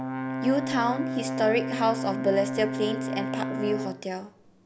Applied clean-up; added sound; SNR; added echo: none; Brass instrument; 3 dB; none.